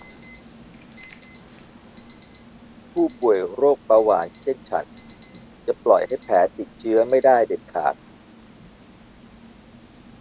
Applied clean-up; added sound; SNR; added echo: none; Alarm; 0 dB; none.